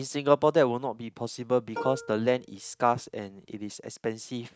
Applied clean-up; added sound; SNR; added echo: neural mask model RNNoise.